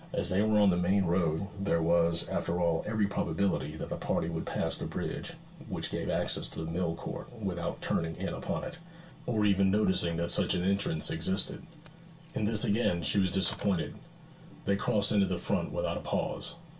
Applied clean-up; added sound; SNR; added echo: none; Keys jangling; 19 dB; reverberation time 0.2 s.